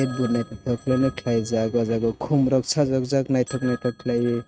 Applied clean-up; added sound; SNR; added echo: neural mask model RNNoise.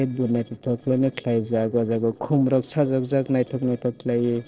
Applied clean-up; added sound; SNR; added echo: neural separator model SepFormer DNS4.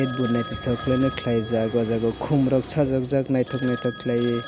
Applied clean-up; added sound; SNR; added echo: none; Telephone; 11 dB; none.